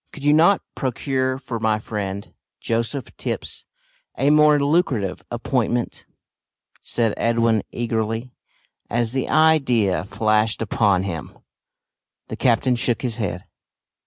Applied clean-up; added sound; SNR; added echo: none; none; none; none.